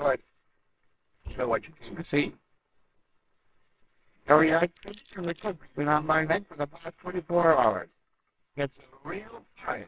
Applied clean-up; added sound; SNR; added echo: neural separator model SepFormer WHAMR!.